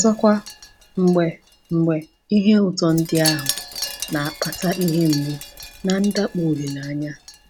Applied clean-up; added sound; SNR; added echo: none; Wind chime; 12 dB; none.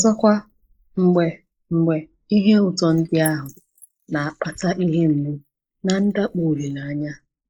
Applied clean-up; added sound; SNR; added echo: neural mask model Resemble Enhance denoiser.